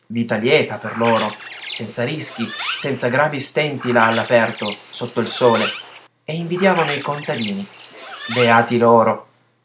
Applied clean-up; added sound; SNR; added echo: none; Bird; 11 dB; none.